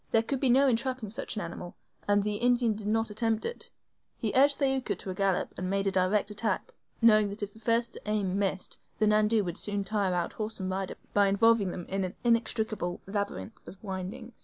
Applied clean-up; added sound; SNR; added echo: none; none; none; none.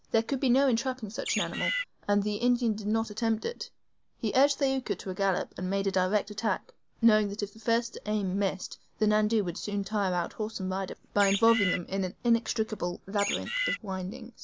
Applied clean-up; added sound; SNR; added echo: none; Bird; 3 dB; none.